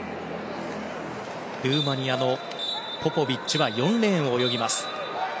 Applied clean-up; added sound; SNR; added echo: none; none; none; none.